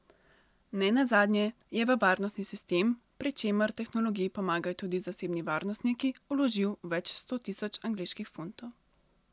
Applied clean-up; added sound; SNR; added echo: none; none; none; none.